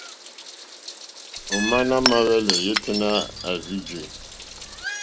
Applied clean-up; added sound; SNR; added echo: none; Meow + Shatter / Crushing; 4 dB; none.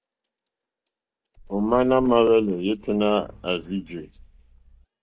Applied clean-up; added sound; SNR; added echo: neural mask model DeepFilterNet 3.